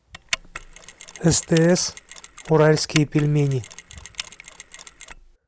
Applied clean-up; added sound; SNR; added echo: none; Mechanisms; 14 dB; none.